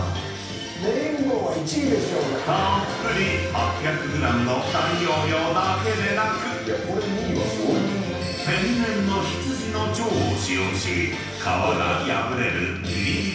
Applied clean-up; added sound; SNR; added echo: none; none; none; reverberation time 0.9 s.